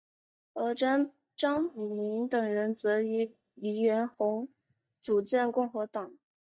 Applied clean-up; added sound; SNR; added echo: neural mask model DeepFilterNet 3.